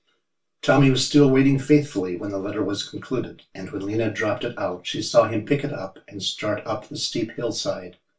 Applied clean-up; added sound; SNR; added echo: none; none; none; reverberation time 0.2 s.